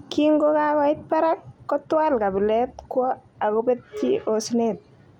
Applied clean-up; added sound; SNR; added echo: none; none; none; none.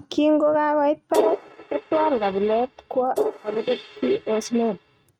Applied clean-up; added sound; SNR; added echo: neural mask model RNNoise.